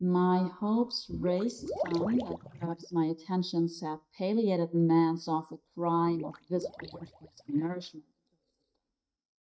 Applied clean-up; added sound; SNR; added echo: neural mask model DeepFilterNet 3.